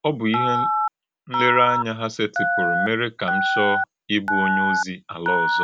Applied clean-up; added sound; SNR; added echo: none; Telephone; -1 dB; none.